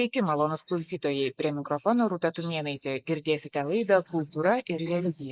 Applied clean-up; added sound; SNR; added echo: neural mask model Resemble Enhance denoiser.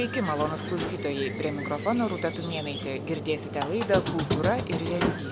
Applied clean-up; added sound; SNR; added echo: none; Squeak; 3 dB; none.